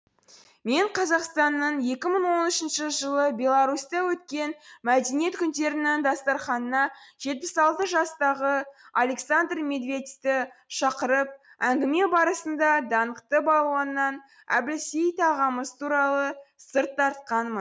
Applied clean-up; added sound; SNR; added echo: none; none; none; none.